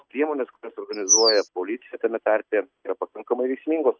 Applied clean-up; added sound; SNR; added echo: neural mask model RNNoise.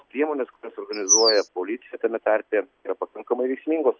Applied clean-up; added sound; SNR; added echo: none; Bird vocalization, bird call, bird song; -3 dB; none.